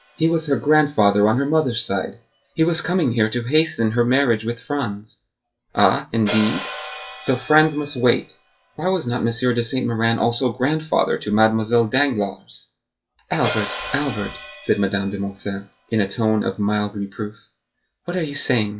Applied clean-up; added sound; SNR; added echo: classical method log-MMSE.